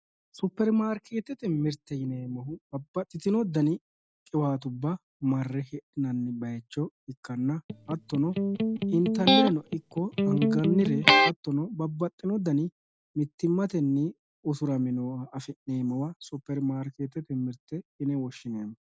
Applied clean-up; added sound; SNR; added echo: none; Electric guitar; -4 dB; none.